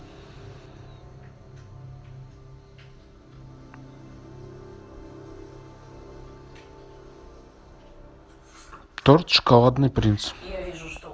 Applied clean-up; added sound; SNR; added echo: none; none; none; none.